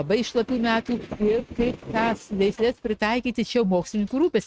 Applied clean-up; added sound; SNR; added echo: neural mask model RNNoise.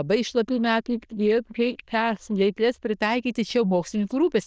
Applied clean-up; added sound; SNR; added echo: neural diffusion model UNIVERSE++.